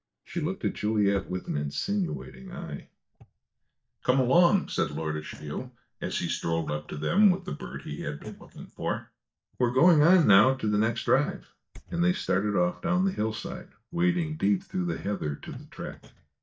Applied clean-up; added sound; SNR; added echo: neural mask model DeepFilterNet 3.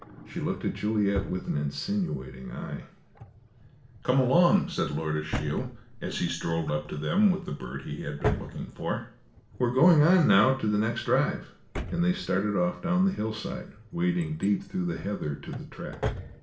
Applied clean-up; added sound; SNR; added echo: none; Drawer open or close; 13 dB; reverberation time 0.5 s.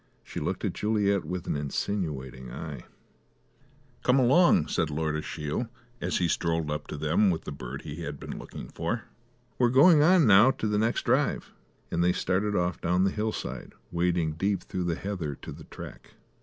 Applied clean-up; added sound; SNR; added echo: none; none; none; none.